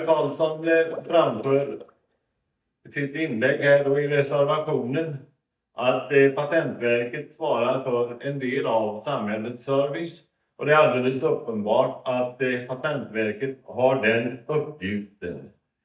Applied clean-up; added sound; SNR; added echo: neural mask model DeepFilterNet 3.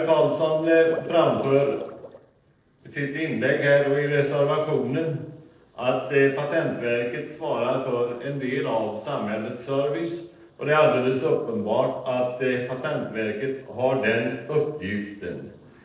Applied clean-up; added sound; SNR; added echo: neural separator model SepFormer DNS4.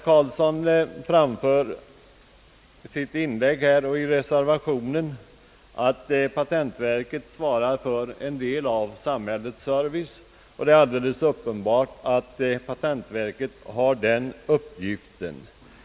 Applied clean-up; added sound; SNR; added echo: none; none; none; none.